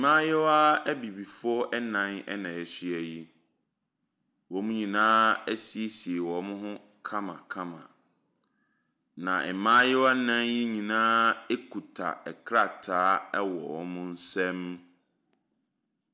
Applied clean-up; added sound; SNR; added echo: none; none; none; none.